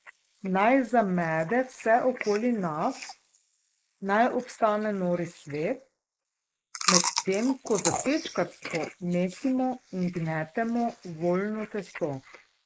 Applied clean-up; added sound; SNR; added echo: neural mask model Resemble Enhance denoiser.